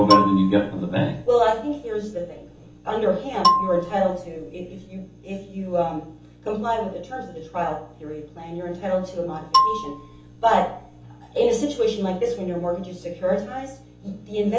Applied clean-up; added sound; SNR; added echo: none; Marimba, xylophone; 0 dB; reverberation time 1.2 s.